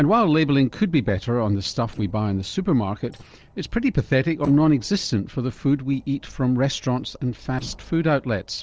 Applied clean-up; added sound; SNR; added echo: neural separator model SepFormer DNS4.